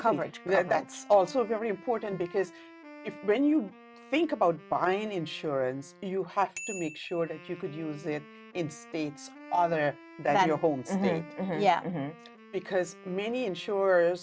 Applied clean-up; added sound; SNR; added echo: none; Bicycle bell + Wind instrument, woodwind instrument; 19 dB; none.